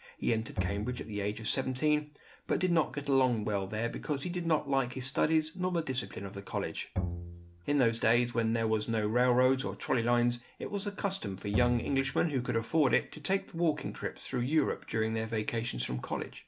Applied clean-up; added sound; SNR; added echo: none; Bowed string instrument; 8 dB; none.